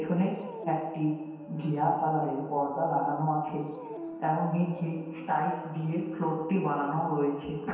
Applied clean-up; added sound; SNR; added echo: none; Dog; 16 dB; reverberation time 1.2 s.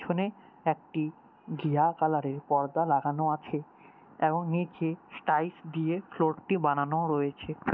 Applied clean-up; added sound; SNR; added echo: none; none; none; none.